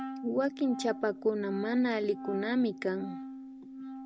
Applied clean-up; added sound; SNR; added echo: none; Wind instrument, woodwind instrument; 10 dB; none.